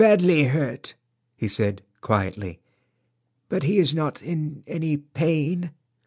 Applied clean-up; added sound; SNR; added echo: none; none; none; none.